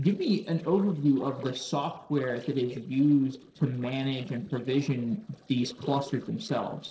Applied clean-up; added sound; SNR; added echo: neural separator model SepFormer DNS4.